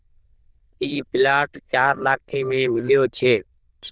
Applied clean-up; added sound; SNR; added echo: neural diffusion model UNIVERSE++.